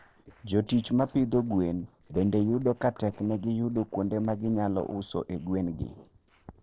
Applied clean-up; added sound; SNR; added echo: neural separator model SepFormer DNS4.